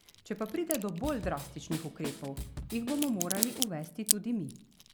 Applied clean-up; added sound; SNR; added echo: none; Drum kit + Crack; 2 dB; none.